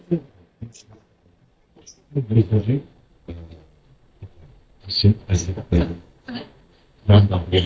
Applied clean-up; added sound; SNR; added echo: neural mask model DeepFilterNet 3.